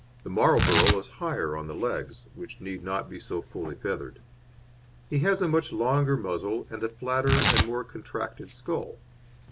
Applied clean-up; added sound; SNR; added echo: none; Tearing; 3 dB; none.